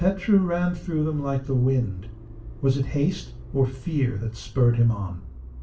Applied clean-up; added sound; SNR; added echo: none; Motor vehicle (road); 15 dB; reverberation time 0.3 s.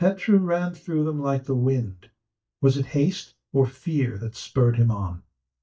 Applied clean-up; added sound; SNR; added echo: neural mask model DeepFilterNet 3.